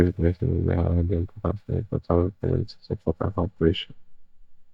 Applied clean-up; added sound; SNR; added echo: neural mask model DeepFilterNet 3.